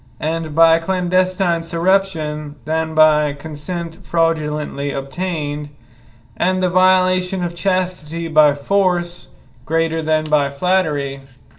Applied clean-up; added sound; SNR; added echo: none; none; none; reverberation time 0.4 s.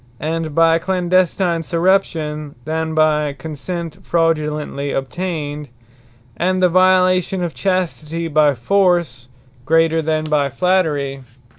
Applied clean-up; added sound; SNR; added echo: none; none; none; none.